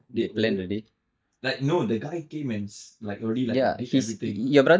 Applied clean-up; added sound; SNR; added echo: neural mask model DeepFilterNet 3.